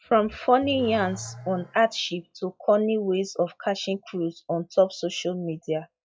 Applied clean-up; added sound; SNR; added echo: classical method log-MMSE.